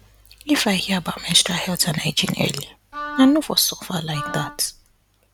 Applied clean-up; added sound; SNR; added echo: none; Wind instrument, woodwind instrument; 11 dB; none.